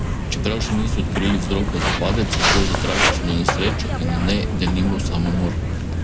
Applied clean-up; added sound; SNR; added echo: none; Walk, footsteps; -3 dB; none.